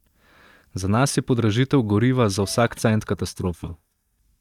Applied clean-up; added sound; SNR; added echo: neural mask model DeepFilterNet 3.